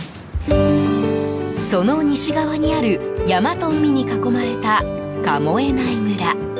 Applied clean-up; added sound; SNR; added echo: none; none; none; none.